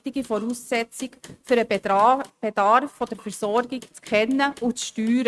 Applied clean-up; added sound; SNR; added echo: neural mask model RNNoise.